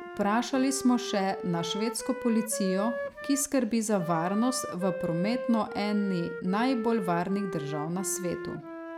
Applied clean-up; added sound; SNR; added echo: none; Wind instrument, woodwind instrument; 8 dB; none.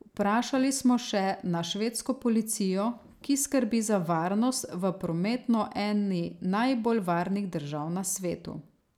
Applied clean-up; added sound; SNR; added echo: none; none; none; none.